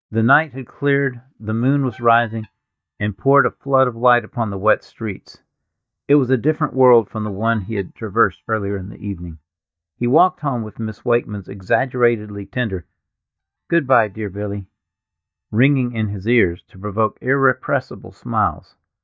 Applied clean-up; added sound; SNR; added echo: neural mask model DeepFilterNet 3.